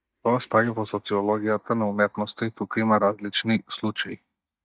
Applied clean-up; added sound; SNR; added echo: neural mask model DeepFilterNet 3.